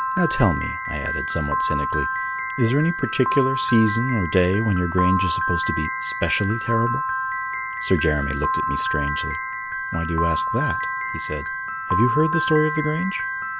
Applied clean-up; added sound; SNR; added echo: none; Piano; 1 dB; none.